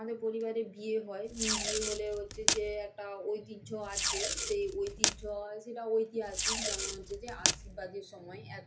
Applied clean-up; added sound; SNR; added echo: none; Packing tape, duct tape; -3 dB; reverberation time 0.3 s.